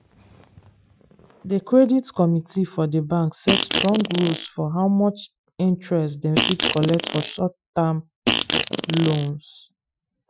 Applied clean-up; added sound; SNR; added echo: classical method Wiener filter.